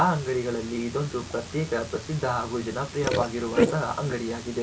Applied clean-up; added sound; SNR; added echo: none; Burping, eructation; 4 dB; reverberation time 0.2 s.